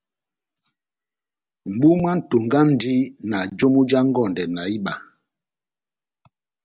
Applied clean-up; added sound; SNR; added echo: none; none; none; none.